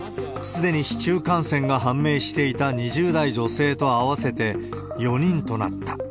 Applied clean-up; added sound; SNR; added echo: none; none; none; none.